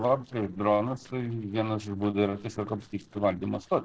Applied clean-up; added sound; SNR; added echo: neural separator model SepFormer DNS4.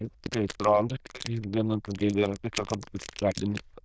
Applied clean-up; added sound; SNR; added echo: neural diffusion model UNIVERSE++.